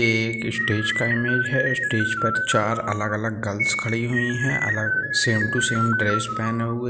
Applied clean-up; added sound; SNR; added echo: none; Keyboard (musical); 1 dB; none.